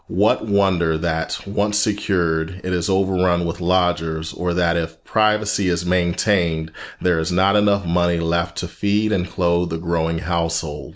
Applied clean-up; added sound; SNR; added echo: none; none; none; none.